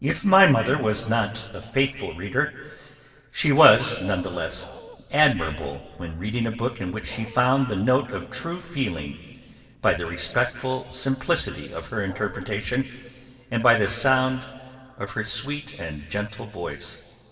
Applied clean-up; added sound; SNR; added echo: neural separator model SepFormer DNS4.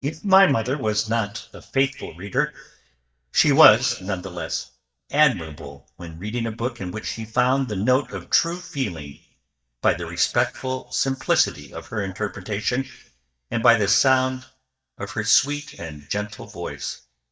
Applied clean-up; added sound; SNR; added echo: neural mask model DeepFilterNet 3.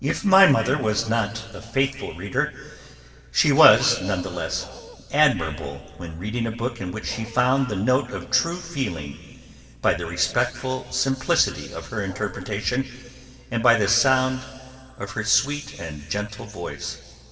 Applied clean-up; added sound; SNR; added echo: none; Bark; 18 dB; reverberation time 2.2 s.